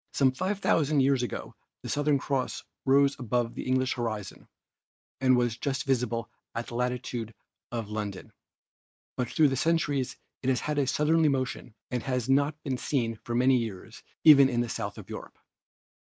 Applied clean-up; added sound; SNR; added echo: none; none; none; none.